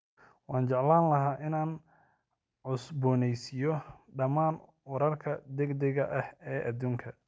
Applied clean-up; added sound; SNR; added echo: none; none; none; none.